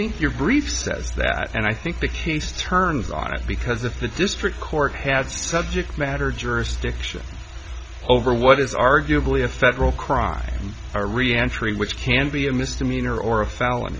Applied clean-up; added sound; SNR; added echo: none; none; none; none.